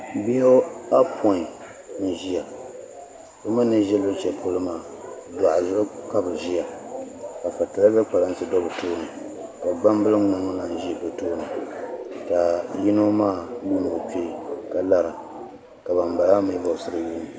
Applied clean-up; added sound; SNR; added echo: none; none; none; none.